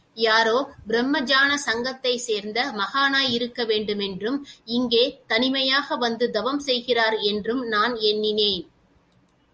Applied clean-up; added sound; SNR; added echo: none; none; none; none.